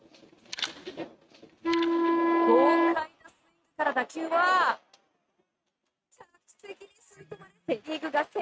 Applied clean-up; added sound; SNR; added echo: neural mask model RNNoise.